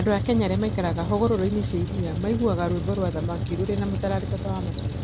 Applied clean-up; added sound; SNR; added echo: none; Truck; 2 dB; none.